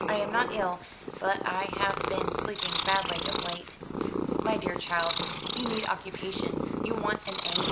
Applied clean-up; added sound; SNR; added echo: none; Purr; -1 dB; none.